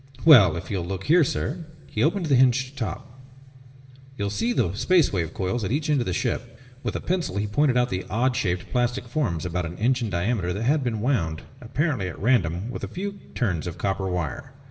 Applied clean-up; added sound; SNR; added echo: none; none; none; reverberation time 1.3 s.